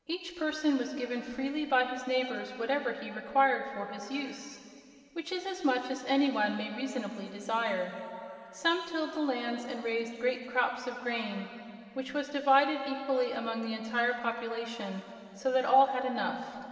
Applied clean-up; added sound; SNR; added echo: none; none; none; reverberation time 2.7 s.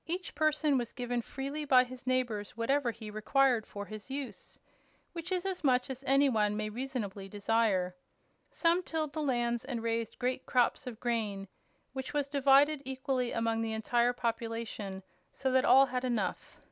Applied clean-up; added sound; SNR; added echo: none; none; none; none.